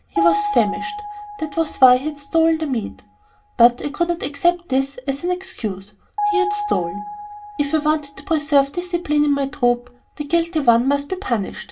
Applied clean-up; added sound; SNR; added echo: none; Piano; 8 dB; reverberation time 0.2 s.